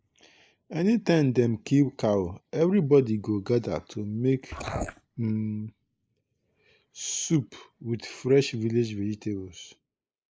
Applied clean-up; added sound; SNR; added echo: neural mask model Resemble Enhance denoiser.